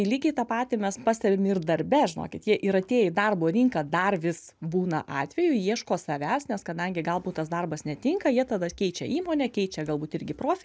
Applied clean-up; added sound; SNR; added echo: none; none; none; none.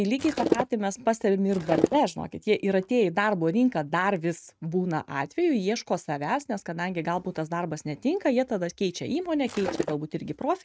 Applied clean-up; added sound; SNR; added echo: neural mask model RNNoise.